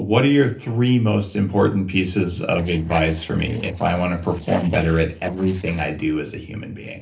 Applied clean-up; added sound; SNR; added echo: neural separator model SepFormer DNS4.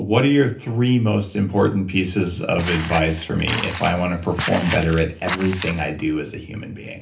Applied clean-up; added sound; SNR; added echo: none; Walk, footsteps; 9 dB; reverberation time 0.3 s.